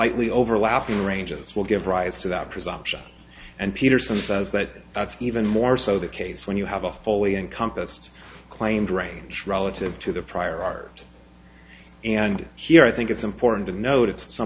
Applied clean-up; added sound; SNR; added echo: none; none; none; none.